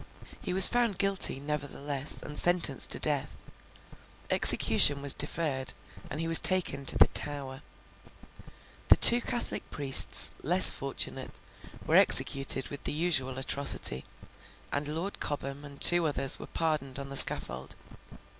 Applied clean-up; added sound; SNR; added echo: none; none; none; none.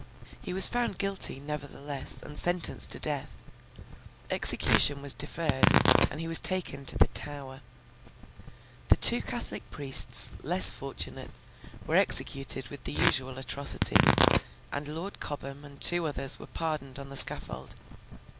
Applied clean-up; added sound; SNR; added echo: none; Tearing; 4 dB; none.